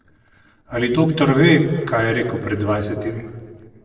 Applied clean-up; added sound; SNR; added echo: neural separator model SepFormer DNS4.